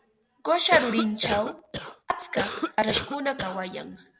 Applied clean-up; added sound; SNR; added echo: none; Cough; 5 dB; none.